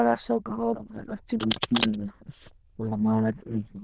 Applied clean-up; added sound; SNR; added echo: neural diffusion model UNIVERSE++.